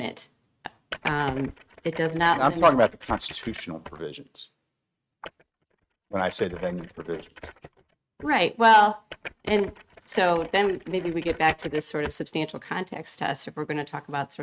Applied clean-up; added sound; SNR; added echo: neural mask model RNNoise.